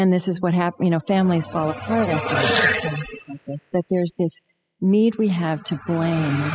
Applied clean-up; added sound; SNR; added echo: classical method spectral subtraction.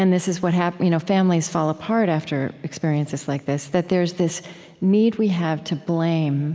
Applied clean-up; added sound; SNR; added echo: none; none; none; none.